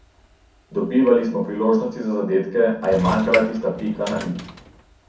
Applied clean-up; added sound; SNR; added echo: none; Sliding door / Train; 14 dB; reverberation time 0.6 s.